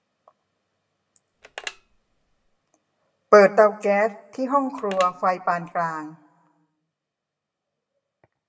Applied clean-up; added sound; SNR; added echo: none; Telephone; 18 dB; reverberation time 0.5 s.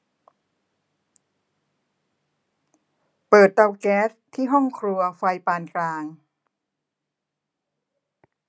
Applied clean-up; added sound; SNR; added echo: none; none; none; none.